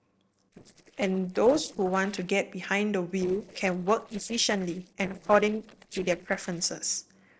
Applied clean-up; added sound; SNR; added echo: neural separator model SepFormer DNS4.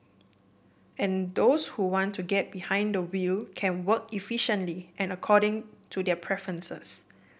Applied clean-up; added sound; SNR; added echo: none; none; none; none.